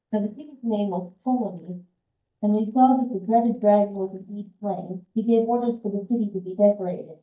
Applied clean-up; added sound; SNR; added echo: neural mask model DeepFilterNet 3.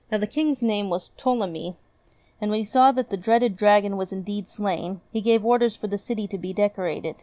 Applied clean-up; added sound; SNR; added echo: none; none; none; none.